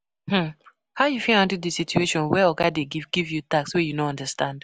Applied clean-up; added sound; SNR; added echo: none; none; none; none.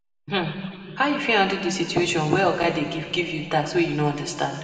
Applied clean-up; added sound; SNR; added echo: none; none; none; reverberation time 2.4 s.